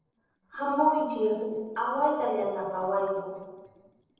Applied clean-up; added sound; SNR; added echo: neural separator model SepFormer DNS4.